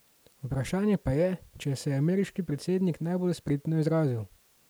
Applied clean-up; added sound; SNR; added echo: none; none; none; none.